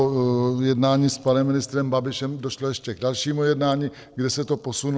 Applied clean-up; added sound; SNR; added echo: neural separator model SepFormer DNS4.